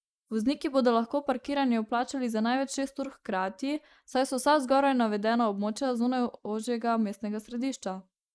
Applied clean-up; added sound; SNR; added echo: neural mask model Resemble Enhance denoiser.